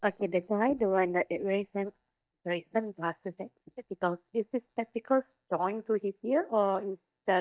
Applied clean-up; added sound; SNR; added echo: neural mask model DeepFilterNet 3.